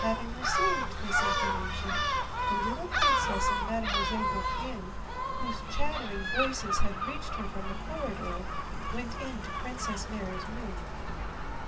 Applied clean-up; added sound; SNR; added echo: none; Gull, seagull; -2 dB; reverberation time 0.1 s.